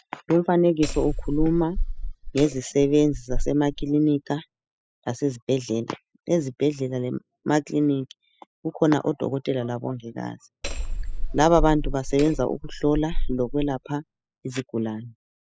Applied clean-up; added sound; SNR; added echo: classical method spectral subtraction.